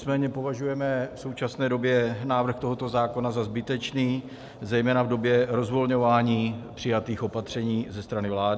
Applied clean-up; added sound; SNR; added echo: none; none; none; none.